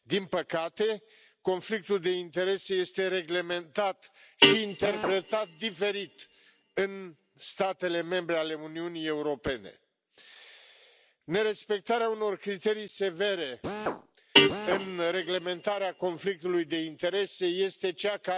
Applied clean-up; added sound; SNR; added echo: none; Guitar + Drill; -1 dB; none.